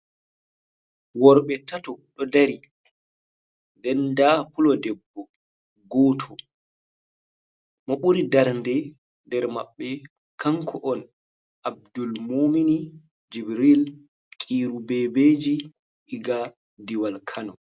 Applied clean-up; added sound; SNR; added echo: none; none; none; none.